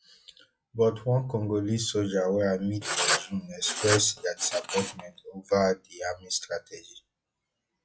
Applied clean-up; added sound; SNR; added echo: classical method log-MMSE.